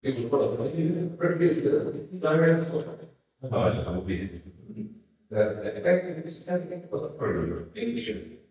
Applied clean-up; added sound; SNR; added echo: neural mask model DeepFilterNet 3.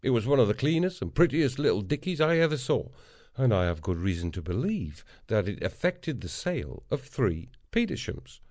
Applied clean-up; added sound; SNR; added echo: none; none; none; none.